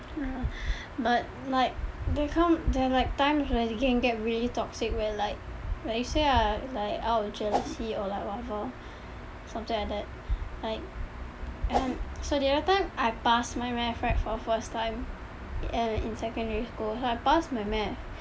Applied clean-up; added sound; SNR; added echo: none; Whoosh, swoosh, swish; 2 dB; none.